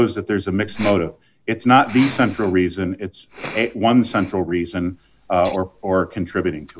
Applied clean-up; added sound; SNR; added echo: none; Respiratory sounds; 13 dB; none.